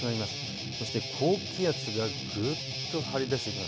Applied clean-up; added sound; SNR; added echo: none; Guitar; 4 dB; none.